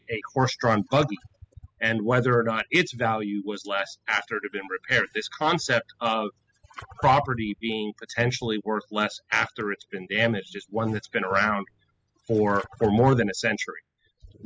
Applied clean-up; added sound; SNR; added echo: classical method spectral subtraction.